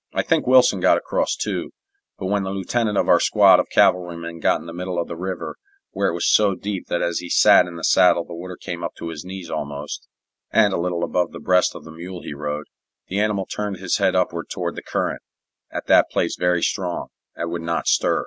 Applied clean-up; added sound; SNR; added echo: none; none; none; none.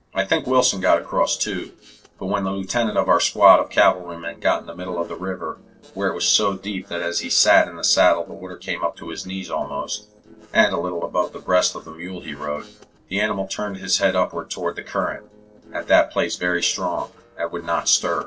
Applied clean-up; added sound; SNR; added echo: neural separator model SepFormer DNS4.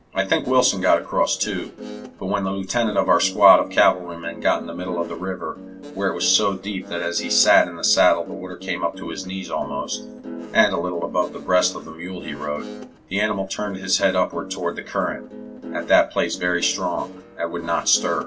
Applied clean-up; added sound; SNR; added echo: none; Guitar; 15 dB; reverberation time 0.2 s.